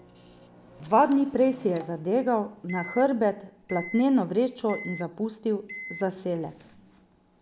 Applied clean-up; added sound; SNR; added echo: none; Microwave oven; 18 dB; none.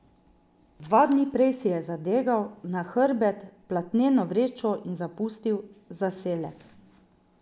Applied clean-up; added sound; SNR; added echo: none; none; none; none.